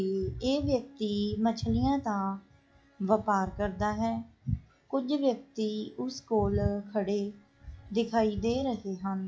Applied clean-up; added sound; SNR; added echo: classical method log-MMSE.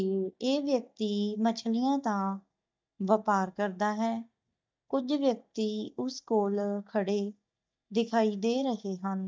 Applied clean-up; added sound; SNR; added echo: neural mask model DeepFilterNet 3.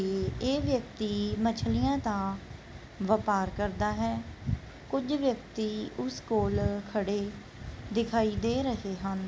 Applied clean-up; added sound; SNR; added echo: none; none; none; none.